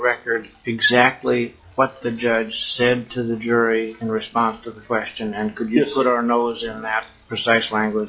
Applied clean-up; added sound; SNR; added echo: classical method log-MMSE.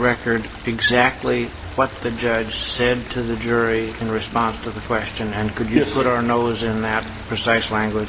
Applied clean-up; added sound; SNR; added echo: none; Stream; 16 dB; none.